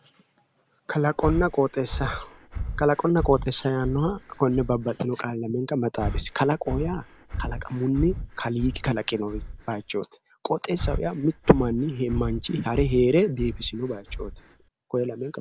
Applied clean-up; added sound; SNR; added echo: none; Breathing; 7 dB; none.